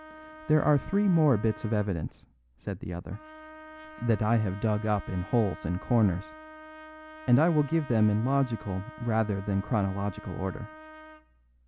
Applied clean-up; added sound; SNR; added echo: none; Trumpet; 18 dB; none.